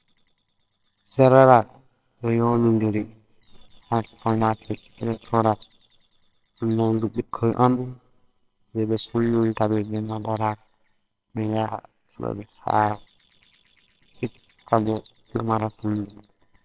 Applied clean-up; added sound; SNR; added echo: neural separator model SepFormer WHAMR!.